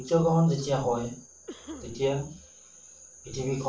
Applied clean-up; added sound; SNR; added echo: none; Cough; 18 dB; reverberation time 0.3 s.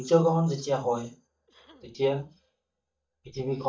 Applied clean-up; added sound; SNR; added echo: neural mask model DeepFilterNet 3.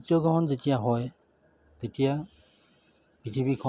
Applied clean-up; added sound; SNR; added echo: none; none; none; none.